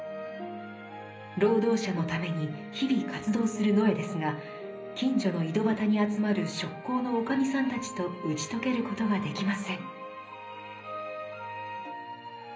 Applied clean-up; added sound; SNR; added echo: none; none; none; reverberation time 0.5 s.